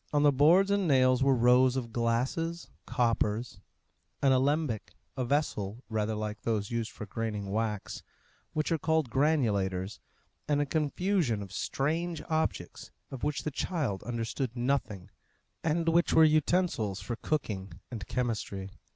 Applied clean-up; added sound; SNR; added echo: none; none; none; none.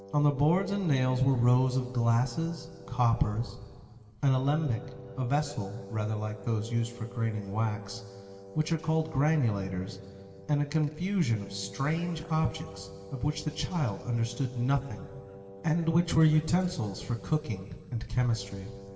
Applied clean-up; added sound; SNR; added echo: none; Wind instrument, woodwind instrument; 18 dB; reverberation time 2.2 s.